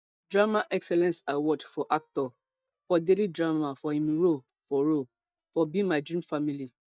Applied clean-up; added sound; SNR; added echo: neural mask model DeepFilterNet 3.